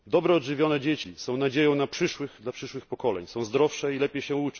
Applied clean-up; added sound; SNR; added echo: none; none; none; none.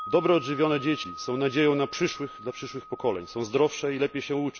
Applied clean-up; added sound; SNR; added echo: none; Wind chime; 15 dB; none.